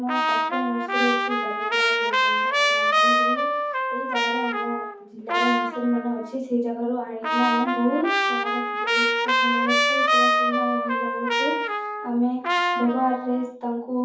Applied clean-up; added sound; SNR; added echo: none; Trumpet; -4 dB; reverberation time 0.6 s.